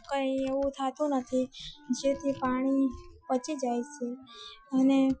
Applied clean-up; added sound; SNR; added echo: classical method Wiener filter.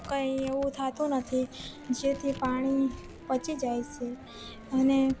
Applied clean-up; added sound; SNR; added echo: none; Tearing + Wind instrument, woodwind instrument; 16 dB; none.